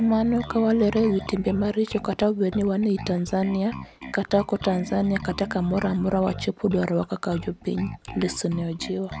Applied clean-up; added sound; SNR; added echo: none; Bass guitar; 14 dB; none.